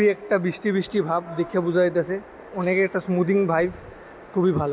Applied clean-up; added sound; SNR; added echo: none; none; none; none.